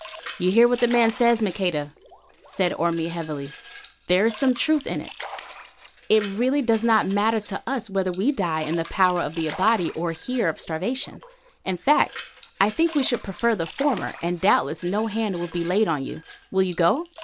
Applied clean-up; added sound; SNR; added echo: none; Splash, splatter + Glass; 17 dB; none.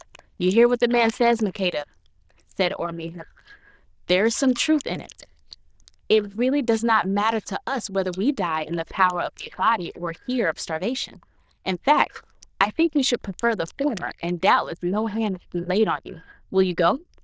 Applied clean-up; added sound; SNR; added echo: neural diffusion model UNIVERSE++.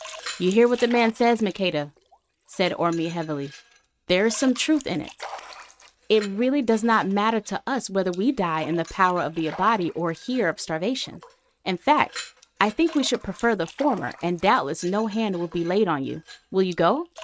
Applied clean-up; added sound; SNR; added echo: neural mask model RNNoise.